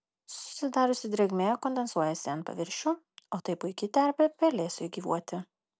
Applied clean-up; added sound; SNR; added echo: none; none; none; none.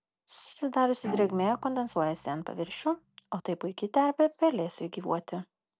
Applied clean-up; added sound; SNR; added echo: none; Bowed string instrument; 14 dB; none.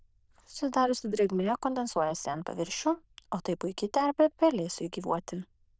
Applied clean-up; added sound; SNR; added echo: neural diffusion model UNIVERSE++.